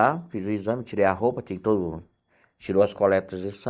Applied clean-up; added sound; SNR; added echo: neural mask model DeepFilterNet 3.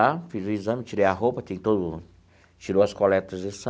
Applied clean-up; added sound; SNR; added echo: none; none; none; none.